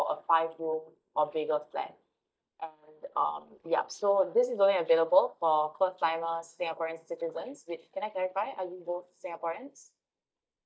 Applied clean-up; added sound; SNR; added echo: neural mask model DeepFilterNet 3.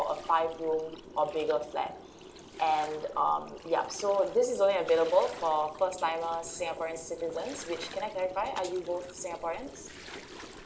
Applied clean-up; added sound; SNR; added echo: none; Gurgling; 16 dB; reverberation time 1.2 s.